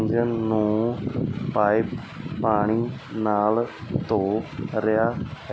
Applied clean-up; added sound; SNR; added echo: none; none; none; none.